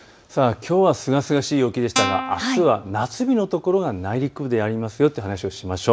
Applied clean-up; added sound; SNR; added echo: none; Guitar; 5 dB; none.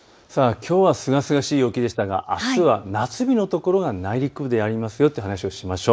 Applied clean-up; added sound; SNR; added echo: neural mask model Resemble Enhance denoiser.